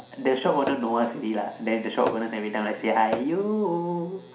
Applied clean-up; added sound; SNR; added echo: none; Tap / Hammer; 11 dB; reverberation time 0.5 s.